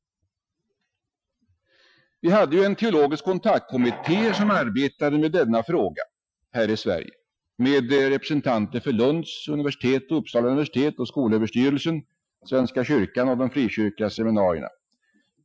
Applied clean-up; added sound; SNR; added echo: classical method Wiener filter.